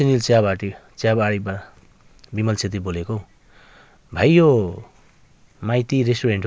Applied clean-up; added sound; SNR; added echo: none; none; none; none.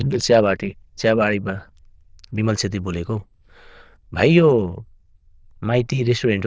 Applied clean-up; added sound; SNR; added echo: neural diffusion model UNIVERSE++.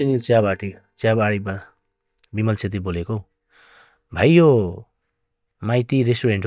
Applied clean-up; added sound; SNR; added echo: neural mask model DeepFilterNet 3.